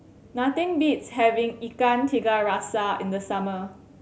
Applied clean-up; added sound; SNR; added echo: none; none; none; none.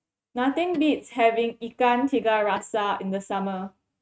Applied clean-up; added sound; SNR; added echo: neural mask model RNNoise.